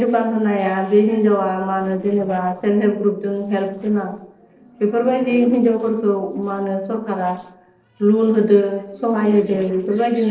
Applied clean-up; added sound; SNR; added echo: neural separator model SepFormer DNS4.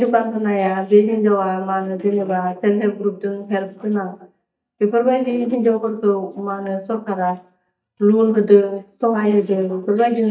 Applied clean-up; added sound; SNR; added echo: neural mask model DeepFilterNet 3.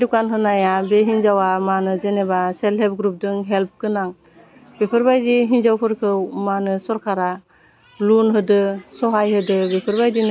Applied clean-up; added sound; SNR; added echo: none; none; none; none.